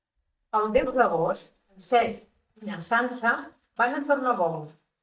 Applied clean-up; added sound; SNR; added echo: neural mask model DeepFilterNet 3.